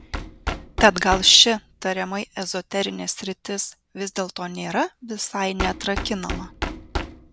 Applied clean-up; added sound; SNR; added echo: none; Knock; 10 dB; none.